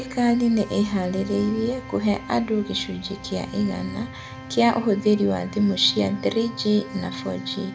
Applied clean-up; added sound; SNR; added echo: none; Organ; 15 dB; none.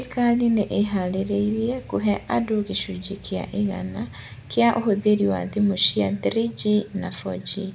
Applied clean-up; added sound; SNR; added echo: none; none; none; none.